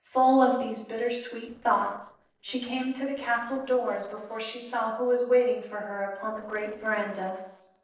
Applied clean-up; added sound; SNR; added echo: neural separator model SepFormer DNS4.